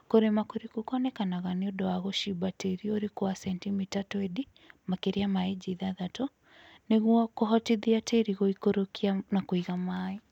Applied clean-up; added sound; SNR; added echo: none; none; none; none.